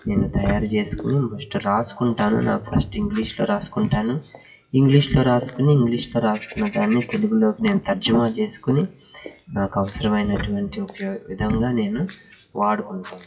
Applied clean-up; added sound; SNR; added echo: classical method WPE with log-MMSE.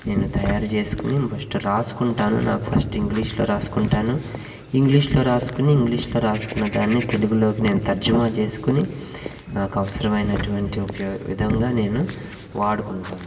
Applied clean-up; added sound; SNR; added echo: none; Walk, footsteps / Bird vocalization, bird call, bird song; 16 dB; reverberation time 1.8 s.